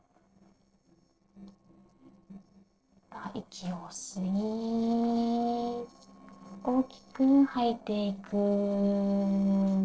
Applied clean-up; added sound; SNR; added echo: neural separator model SepFormer DNS4.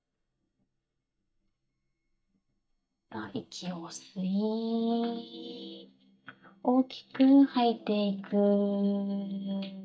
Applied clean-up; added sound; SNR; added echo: neural mask model DeepFilterNet 3.